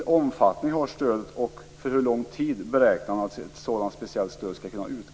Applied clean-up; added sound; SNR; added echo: none; none; none; none.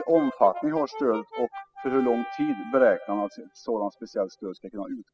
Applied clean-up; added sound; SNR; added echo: classical method spectral subtraction.